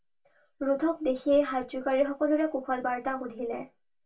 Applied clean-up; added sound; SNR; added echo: none; none; none; reverberation time 0.1 s.